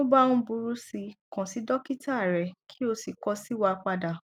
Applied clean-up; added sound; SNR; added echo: none; none; none; none.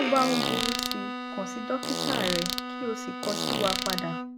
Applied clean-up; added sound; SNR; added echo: none; Fart + Bowed string instrument; 0 dB; none.